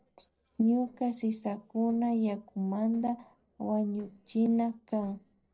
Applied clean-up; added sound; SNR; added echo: neural separator model SepFormer DNS4.